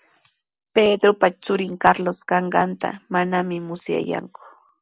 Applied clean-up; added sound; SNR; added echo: none; none; none; none.